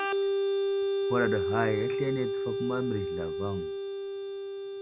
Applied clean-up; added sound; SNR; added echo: none; Organ; -4 dB; none.